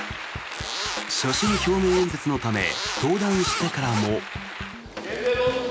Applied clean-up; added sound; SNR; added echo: none; Zipper (clothing); 6 dB; none.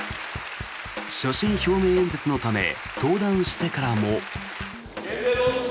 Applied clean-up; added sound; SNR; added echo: none; none; none; none.